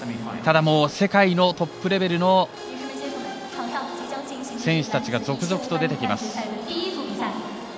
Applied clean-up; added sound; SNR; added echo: none; none; none; none.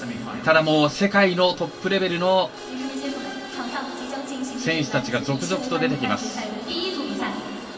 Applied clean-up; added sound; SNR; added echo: none; none; none; reverberation time 0.2 s.